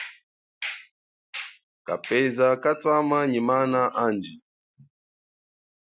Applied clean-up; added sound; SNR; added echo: none; none; none; none.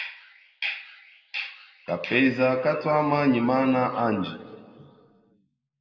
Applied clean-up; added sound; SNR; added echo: none; none; none; reverberation time 1.7 s.